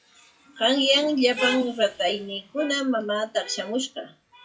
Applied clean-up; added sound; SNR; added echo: classical method WPE with log-MMSE.